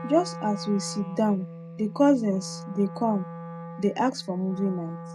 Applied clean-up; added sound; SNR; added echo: none; Wind instrument, woodwind instrument; 12 dB; none.